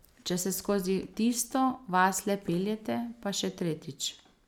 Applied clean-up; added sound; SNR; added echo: none; none; none; none.